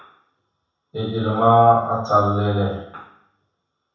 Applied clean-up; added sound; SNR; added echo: none; none; none; reverberation time 0.7 s.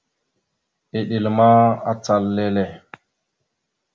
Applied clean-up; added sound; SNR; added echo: none; none; none; none.